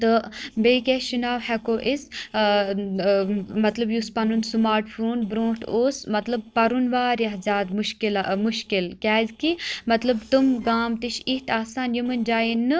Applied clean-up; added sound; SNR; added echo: neural separator model SepFormer DNS4.